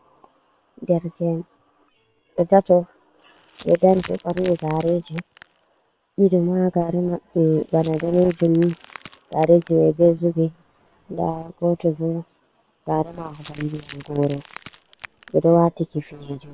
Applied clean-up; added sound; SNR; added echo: neural separator model SepFormer WHAM!.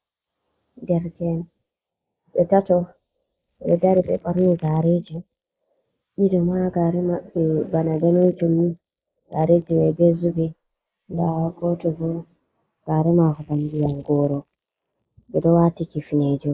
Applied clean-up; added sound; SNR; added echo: neural mask model Resemble Enhance denoiser.